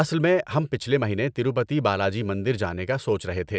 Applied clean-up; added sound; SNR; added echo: none; none; none; none.